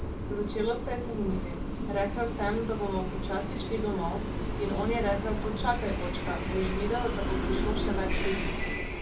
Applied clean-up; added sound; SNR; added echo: none; Train; -1 dB; reverberation time 0.3 s.